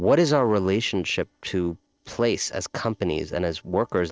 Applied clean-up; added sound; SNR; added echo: neural separator model SepFormer DNS4.